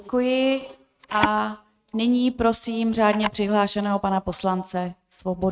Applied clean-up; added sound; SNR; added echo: neural mask model RNNoise.